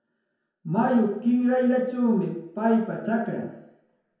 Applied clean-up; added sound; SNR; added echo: none; none; none; reverberation time 0.9 s.